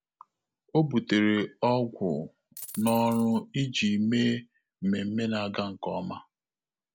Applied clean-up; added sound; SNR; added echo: none; Coin (dropping); 14 dB; none.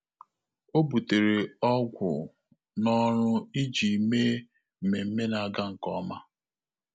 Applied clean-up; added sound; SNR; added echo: none; none; none; none.